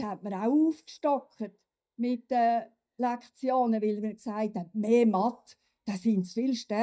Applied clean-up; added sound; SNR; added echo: neural mask model DeepFilterNet 3.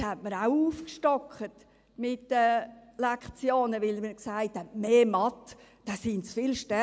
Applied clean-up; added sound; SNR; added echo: none; none; none; none.